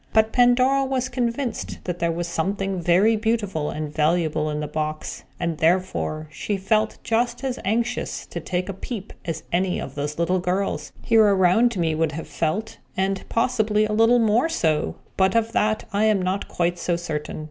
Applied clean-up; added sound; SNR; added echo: none; none; none; none.